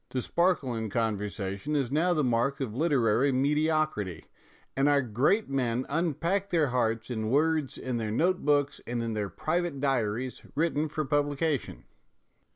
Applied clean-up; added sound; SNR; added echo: none; none; none; none.